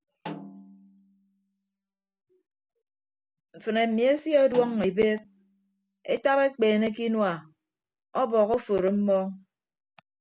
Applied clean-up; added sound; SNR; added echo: none; Snare drum; 18 dB; none.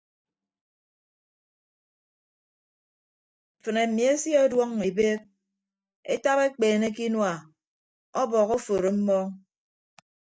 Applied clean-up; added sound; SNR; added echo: neural mask model DeepFilterNet 3.